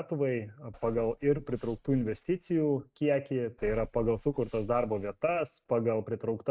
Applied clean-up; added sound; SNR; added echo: neural mask model RNNoise.